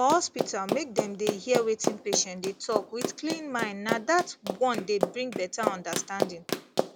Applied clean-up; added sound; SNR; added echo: none; Run; 3 dB; none.